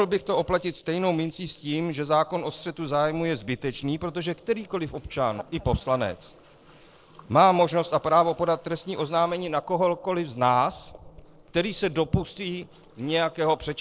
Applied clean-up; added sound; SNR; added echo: neural separator model SepFormer DNS4.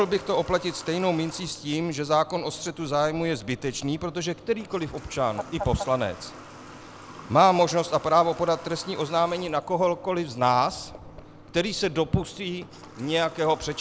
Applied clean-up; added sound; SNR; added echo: none; Water tap, faucet / Water + Fowl; 17 dB; none.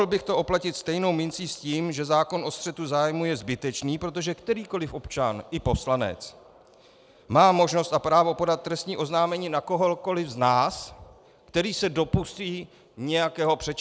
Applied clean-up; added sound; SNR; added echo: none; none; none; none.